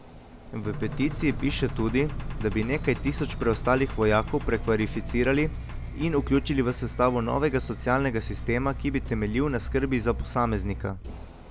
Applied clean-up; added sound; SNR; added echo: none; Engine; 7 dB; none.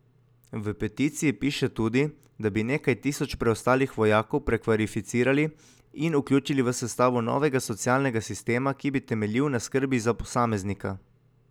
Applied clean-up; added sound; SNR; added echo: none; none; none; none.